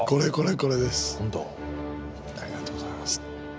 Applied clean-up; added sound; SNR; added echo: none; none; none; none.